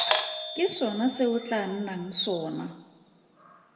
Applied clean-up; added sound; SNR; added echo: none; Doorbell; 2 dB; reverberation time 1.3 s.